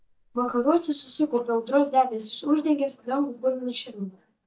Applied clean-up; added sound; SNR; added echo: neural mask model DeepFilterNet 3.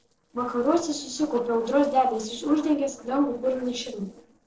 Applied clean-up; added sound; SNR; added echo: neural separator model SepFormer DNS4.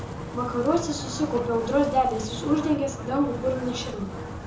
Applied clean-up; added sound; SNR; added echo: none; Wind; 8 dB; reverberation time 0.5 s.